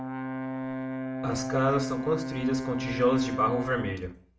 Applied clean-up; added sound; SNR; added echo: none; Brass instrument; 4 dB; reverberation time 0.4 s.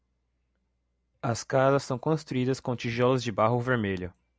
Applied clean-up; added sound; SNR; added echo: none; none; none; none.